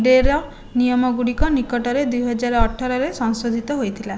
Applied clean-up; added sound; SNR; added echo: none; Thump, thud; 5 dB; none.